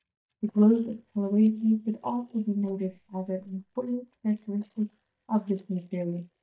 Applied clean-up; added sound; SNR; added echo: neural mask model DeepFilterNet 3.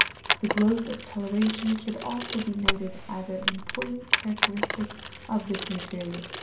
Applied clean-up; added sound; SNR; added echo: none; Keys jangling; 1 dB; reverberation time 0.5 s.